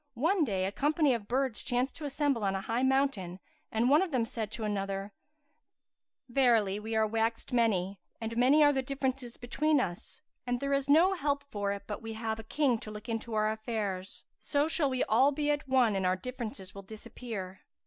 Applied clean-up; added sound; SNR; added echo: none; none; none; none.